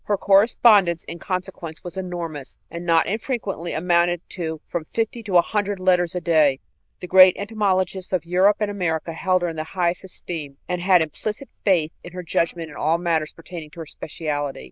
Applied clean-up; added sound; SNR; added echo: neural diffusion model UNIVERSE++.